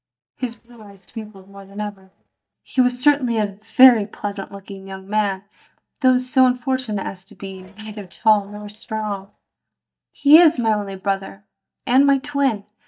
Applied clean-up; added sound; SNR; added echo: neural mask model DeepFilterNet 3.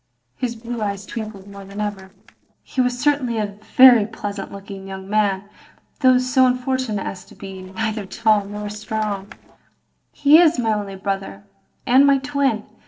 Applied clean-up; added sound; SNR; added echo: neural separator model SepFormer DNS4.